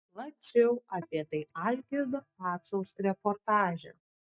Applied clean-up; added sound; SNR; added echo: neural mask model DeepFilterNet 3.